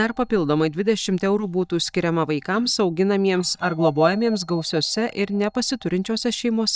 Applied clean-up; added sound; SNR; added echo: neural mask model DeepFilterNet 3.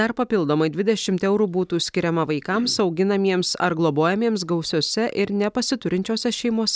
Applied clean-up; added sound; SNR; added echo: none; none; none; none.